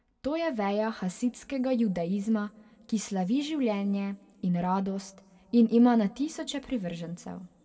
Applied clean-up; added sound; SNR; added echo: none; none; none; reverberation time 1.4 s.